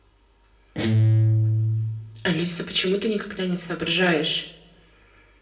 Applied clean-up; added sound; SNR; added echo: none; Guitar; -5 dB; reverberation time 0.6 s.